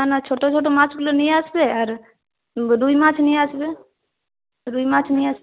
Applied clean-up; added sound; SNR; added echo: none; none; none; none.